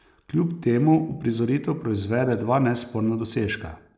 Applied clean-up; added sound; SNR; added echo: neural mask model Resemble Enhance denoiser.